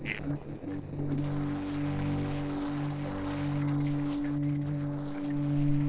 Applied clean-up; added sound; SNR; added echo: neural separator model SepFormer DNS4.